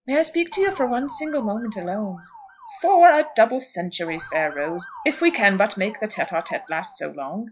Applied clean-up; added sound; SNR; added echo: classical method log-MMSE.